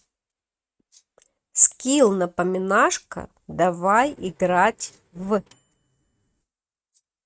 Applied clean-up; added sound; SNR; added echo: neural mask model RNNoise.